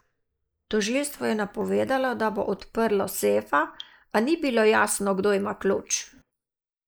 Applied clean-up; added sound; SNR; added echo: neural mask model Resemble Enhance denoiser.